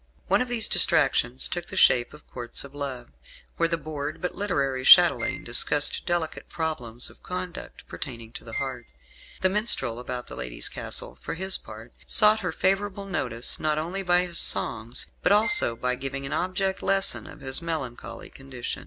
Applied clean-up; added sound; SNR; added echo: none; Bowed string instrument; 10 dB; none.